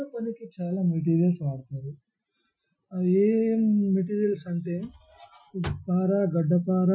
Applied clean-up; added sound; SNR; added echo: classical method Wiener filter.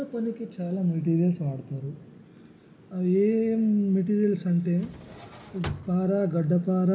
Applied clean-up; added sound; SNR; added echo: none; Drawer open or close; 15 dB; none.